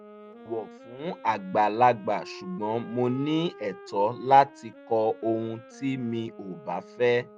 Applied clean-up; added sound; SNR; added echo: none; Wind instrument, woodwind instrument; 19 dB; none.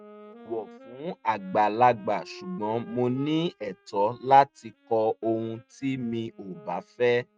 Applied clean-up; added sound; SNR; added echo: neural mask model RNNoise.